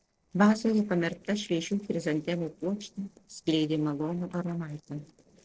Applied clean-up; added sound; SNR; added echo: neural separator model SepFormer DNS4.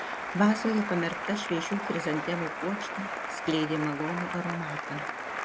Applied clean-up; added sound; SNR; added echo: none; Applause; 4 dB; none.